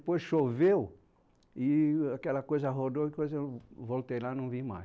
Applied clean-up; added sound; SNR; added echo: none; none; none; none.